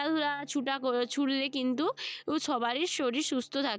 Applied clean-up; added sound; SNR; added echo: neural mask model DeepFilterNet 3.